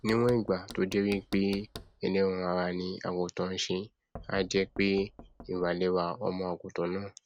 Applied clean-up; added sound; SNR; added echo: none; Knock; 20 dB; none.